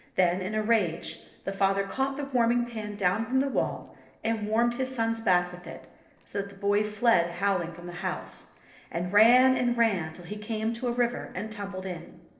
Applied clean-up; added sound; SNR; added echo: neural separator model SepFormer DNS4.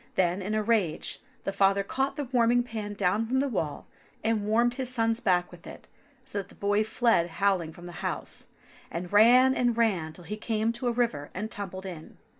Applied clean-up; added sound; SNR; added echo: none; none; none; none.